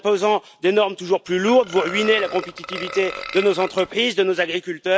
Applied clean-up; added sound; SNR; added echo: none; Burping, eructation; 12 dB; none.